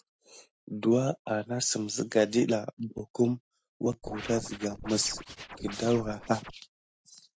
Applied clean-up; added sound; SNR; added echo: none; Scratching (performance technique); 12 dB; none.